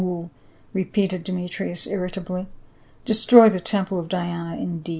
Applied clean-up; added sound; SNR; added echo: none; none; none; none.